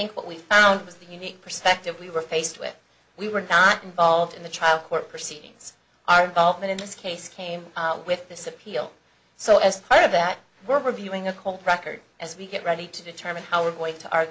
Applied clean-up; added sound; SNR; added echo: none; none; none; none.